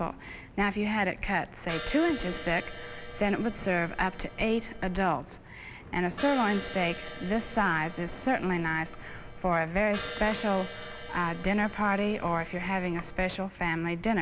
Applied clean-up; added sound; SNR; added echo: none; Crash cymbal; 11 dB; none.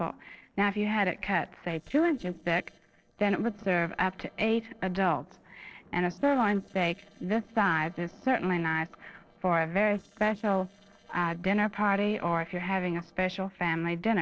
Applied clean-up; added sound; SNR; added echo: neural separator model SepFormer DNS4.